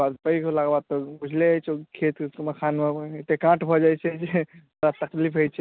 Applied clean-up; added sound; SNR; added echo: none; none; none; none.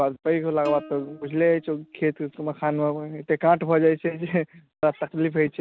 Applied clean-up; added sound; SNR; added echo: none; Plucked string instrument; 19 dB; none.